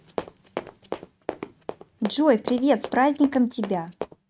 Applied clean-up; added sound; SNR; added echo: neural mask model RNNoise.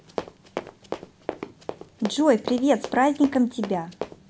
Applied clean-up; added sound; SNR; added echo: none; Run; 11 dB; none.